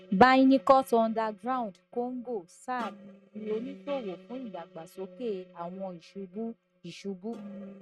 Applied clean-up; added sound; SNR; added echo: neural mask model RNNoise.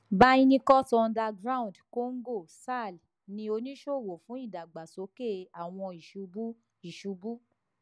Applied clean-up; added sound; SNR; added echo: none; none; none; none.